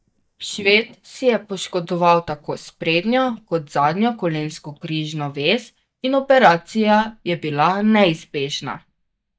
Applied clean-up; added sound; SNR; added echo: neural mask model DeepFilterNet 3.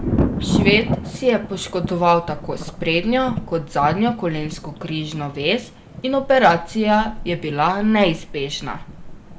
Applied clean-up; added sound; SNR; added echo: none; Thunder; 6 dB; reverberation time 0.3 s.